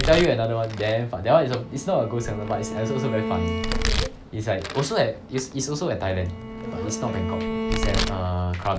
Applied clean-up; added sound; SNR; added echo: none; Bowed string instrument + Domestic sounds, home sounds; 4 dB; none.